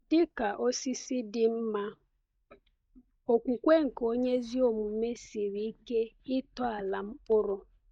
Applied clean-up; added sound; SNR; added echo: neural mask model DeepFilterNet 3.